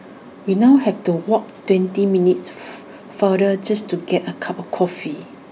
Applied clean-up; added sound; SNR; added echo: none; none; none; none.